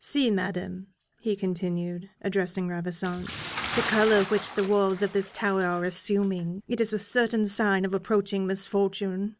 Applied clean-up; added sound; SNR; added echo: none; Bathtub (filling or washing) / Splash, splatter; 14 dB; none.